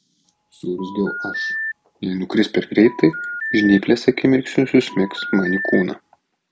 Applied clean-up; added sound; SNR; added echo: none; Telephone; 10 dB; none.